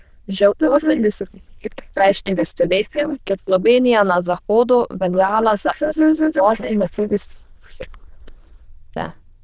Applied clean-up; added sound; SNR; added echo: neural diffusion model UNIVERSE++.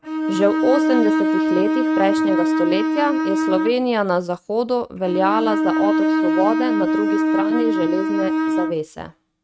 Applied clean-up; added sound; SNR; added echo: neural mask model RNNoise.